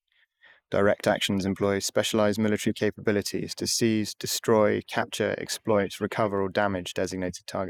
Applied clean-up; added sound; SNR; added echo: neural mask model Resemble Enhance denoiser.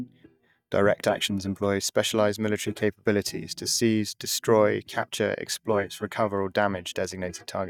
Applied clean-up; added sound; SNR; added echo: neural mask model DeepFilterNet 3.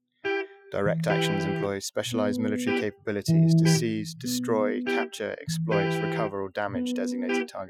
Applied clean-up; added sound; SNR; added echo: classical method Wiener filter.